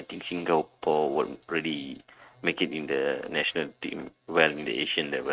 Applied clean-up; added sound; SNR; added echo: neural mask model RNNoise.